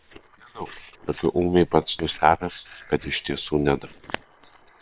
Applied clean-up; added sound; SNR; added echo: neural separator model SepFormer WHAM!.